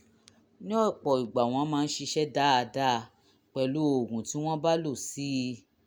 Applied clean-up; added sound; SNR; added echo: none; none; none; none.